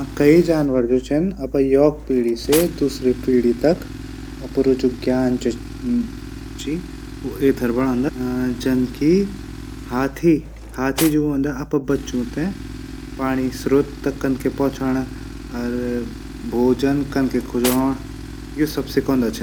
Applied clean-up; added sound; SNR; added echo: none; Cutlery, silverware + Tools; 12 dB; none.